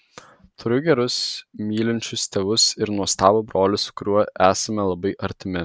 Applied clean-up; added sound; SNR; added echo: none; none; none; none.